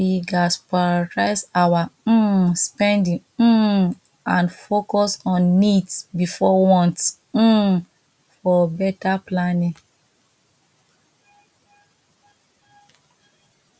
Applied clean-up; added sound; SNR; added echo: none; none; none; none.